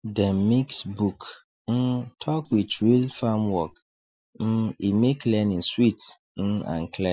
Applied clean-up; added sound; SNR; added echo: neural mask model Resemble Enhance denoiser.